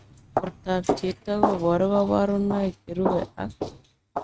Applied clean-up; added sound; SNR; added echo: neural mask model RNNoise.